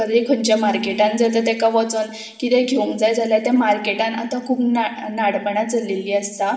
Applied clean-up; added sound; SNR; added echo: none; none; none; reverberation time 0.9 s.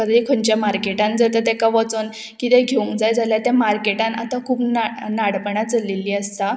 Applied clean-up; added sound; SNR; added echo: none; none; none; none.